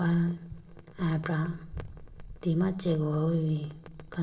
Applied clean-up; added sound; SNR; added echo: none; Wind; 19 dB; reverberation time 1.3 s.